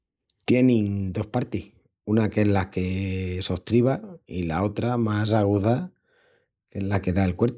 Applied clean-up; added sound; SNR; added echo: neural mask model Resemble Enhance denoiser.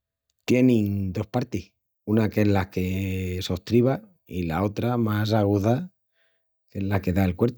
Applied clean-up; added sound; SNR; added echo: neural mask model DeepFilterNet 3.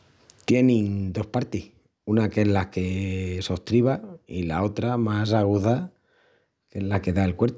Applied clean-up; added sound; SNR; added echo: none; none; none; none.